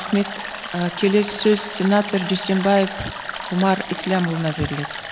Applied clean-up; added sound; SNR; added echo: none; Stream; 10 dB; none.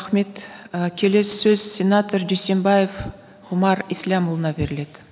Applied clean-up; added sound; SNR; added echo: none; none; none; none.